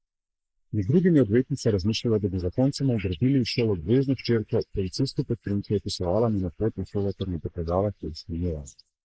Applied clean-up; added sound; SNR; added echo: neural mask model Resemble Enhance denoiser.